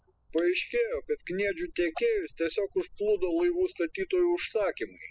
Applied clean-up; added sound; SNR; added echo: classical method spectral subtraction.